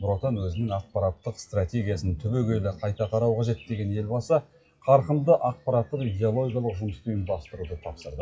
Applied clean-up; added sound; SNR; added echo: classical method WPE with log-MMSE.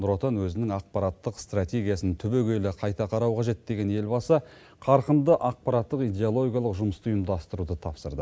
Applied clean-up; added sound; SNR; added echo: none; none; none; none.